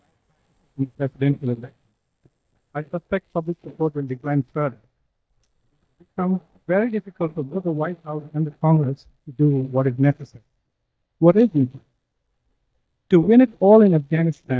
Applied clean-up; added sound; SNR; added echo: neural mask model DeepFilterNet 3.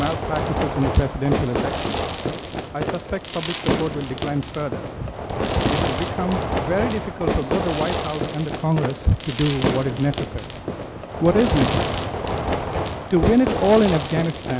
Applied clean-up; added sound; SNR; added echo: none; Fireworks; 2 dB; none.